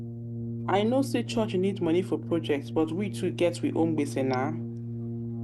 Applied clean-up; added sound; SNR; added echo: none; Brass instrument; 6 dB; none.